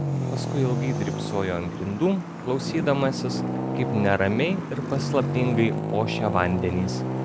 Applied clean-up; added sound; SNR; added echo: none; Traffic noise, roadway noise; 2 dB; none.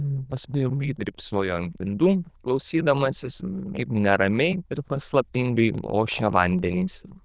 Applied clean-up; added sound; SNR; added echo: neural diffusion model UNIVERSE++.